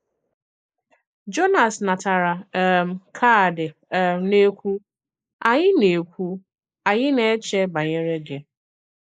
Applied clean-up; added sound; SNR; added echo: neural mask model Resemble Enhance denoiser.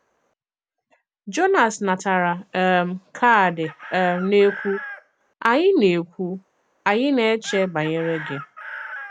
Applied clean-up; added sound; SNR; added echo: none; Chicken, rooster; 17 dB; none.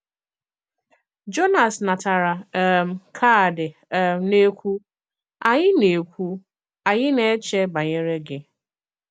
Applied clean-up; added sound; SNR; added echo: none; none; none; none.